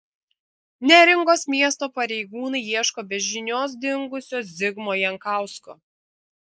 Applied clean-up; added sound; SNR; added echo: neural mask model Resemble Enhance denoiser.